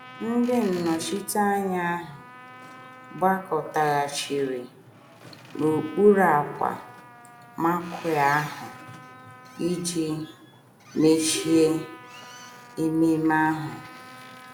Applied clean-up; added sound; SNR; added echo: none; Boat, Water vehicle + Trumpet; 18 dB; none.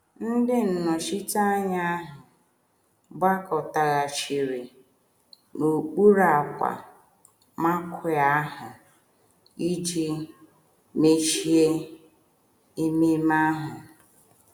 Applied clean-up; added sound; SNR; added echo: none; none; none; none.